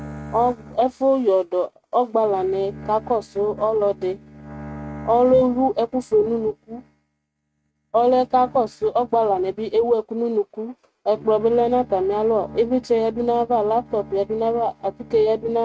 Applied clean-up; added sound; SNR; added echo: neural mask model RNNoise.